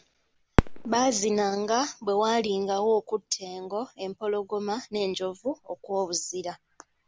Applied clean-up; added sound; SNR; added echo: none; Fireworks; 7 dB; none.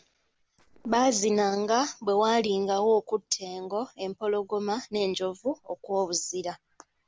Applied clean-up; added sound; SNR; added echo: neural separator model SepFormer DNS4.